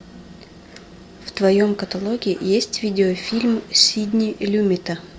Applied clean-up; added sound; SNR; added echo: none; none; none; none.